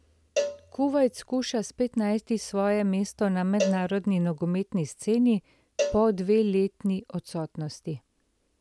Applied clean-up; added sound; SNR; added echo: none; Cowbell; 9 dB; none.